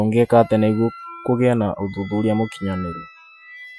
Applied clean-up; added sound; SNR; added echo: classical method Wiener filter.